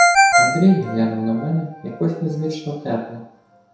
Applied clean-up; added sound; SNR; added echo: none; Ringtone; -1 dB; reverberation time 0.7 s.